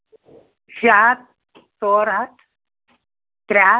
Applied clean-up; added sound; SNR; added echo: none; none; none; none.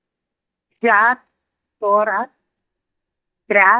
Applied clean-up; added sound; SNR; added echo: neural mask model DeepFilterNet 3.